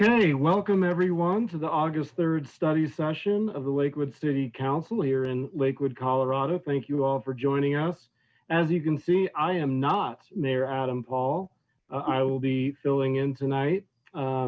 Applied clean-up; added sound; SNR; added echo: none; none; none; none.